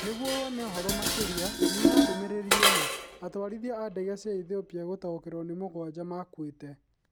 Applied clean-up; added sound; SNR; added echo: none; Dishes, pots, and pans; -4 dB; none.